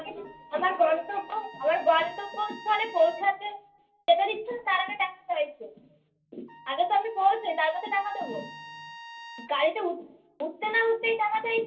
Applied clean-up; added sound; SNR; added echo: none; Trumpet; 18 dB; reverberation time 0.3 s.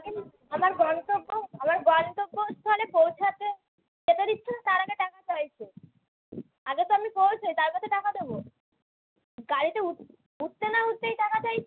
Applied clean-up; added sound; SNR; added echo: none; none; none; none.